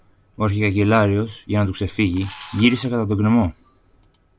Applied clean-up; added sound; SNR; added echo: none; Camera; 20 dB; none.